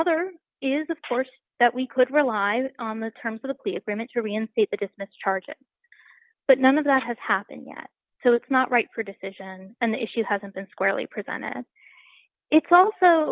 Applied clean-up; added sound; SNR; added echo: none; none; none; none.